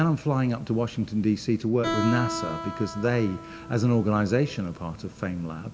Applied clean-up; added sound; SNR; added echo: none; Guitar; 11 dB; reverberation time 2.1 s.